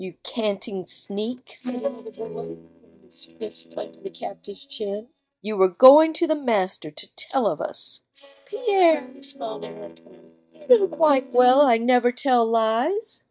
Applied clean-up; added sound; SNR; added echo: neural mask model DeepFilterNet 3.